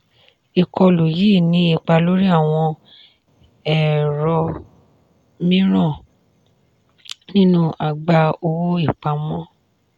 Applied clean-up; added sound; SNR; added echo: none; none; none; none.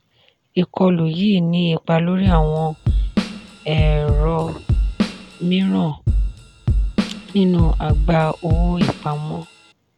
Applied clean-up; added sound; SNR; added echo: none; Drum kit; 0 dB; none.